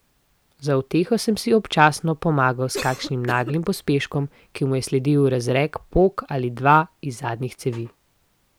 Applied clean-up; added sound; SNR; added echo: none; Cough; 15 dB; none.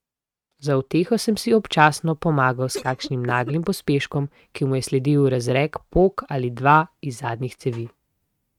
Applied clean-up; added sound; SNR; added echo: neural mask model RNNoise.